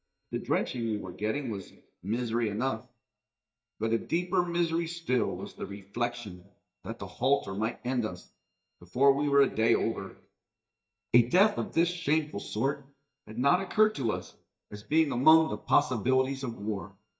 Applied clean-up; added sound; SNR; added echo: neural mask model DeepFilterNet 3.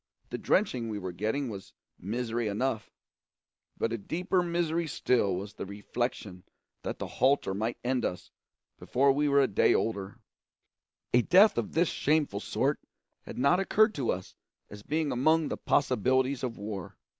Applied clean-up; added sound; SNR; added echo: none; none; none; none.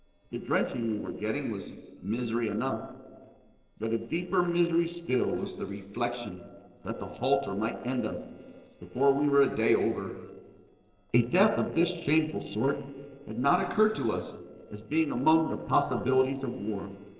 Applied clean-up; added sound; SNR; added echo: neural separator model SepFormer DNS4.